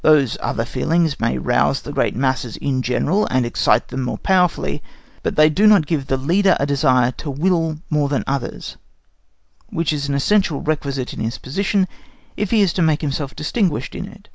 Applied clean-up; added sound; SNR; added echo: none; none; none; none.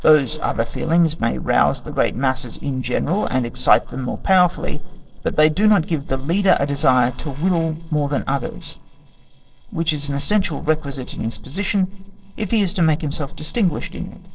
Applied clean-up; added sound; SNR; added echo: neural separator model SepFormer DNS4.